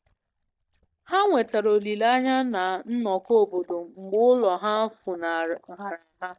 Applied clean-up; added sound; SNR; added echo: neural mask model DeepFilterNet 3.